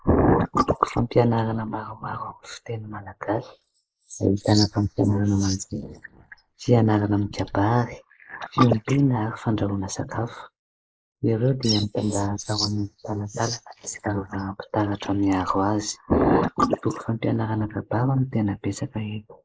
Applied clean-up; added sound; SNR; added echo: neural mask model Resemble Enhance denoiser.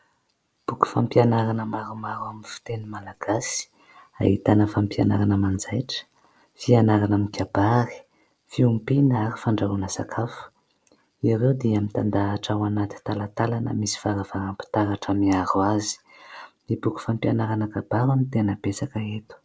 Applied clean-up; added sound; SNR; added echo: none; none; none; none.